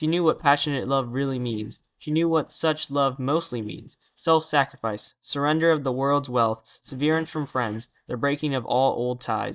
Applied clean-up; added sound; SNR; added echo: neural mask model DeepFilterNet 3.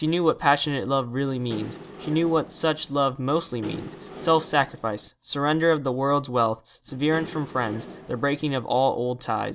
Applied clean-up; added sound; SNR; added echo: none; Engine / Mechanisms; 15 dB; none.